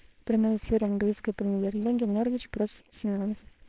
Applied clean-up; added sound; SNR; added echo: neural separator model SepFormer WHAMR!.